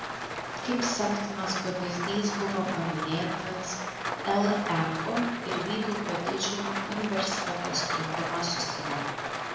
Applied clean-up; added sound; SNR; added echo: none; Rain; 2 dB; reverberation time 0.8 s.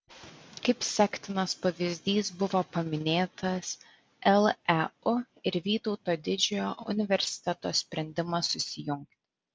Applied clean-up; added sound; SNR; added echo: none; none; none; none.